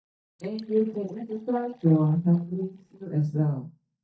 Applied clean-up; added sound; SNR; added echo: neural mask model DeepFilterNet 3.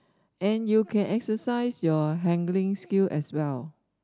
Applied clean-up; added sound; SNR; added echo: none; none; none; none.